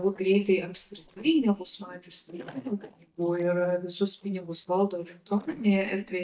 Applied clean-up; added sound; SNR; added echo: neural mask model DeepFilterNet 3.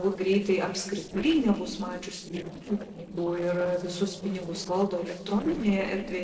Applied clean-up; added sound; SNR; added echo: neural separator model SepFormer DNS4.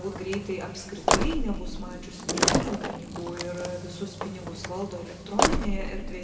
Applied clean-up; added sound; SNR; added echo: none; Slam; -5 dB; reverberation time 2.1 s.